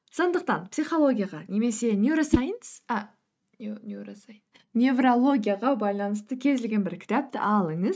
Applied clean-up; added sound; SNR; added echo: neural mask model RNNoise.